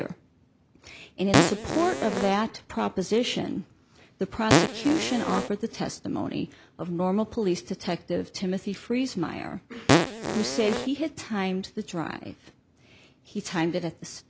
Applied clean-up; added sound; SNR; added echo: none; Fart; -5 dB; none.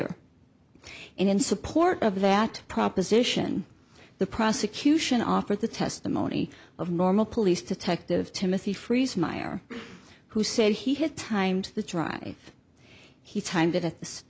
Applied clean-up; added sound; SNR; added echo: none; none; none; none.